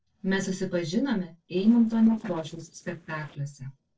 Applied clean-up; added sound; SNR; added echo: neural separator model SepFormer DNS4.